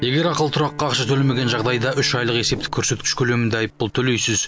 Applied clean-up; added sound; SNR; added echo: none; Bowed string instrument + Whoosh, swoosh, swish; 16 dB; none.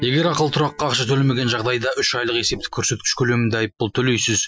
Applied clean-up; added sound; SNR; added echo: classical method Wiener filter.